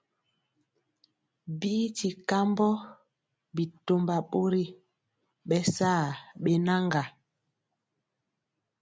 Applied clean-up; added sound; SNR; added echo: none; none; none; none.